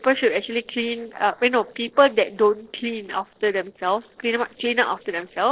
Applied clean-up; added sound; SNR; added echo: neural separator model SepFormer DNS4.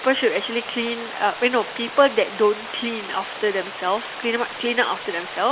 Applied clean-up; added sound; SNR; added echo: none; Water; 12 dB; none.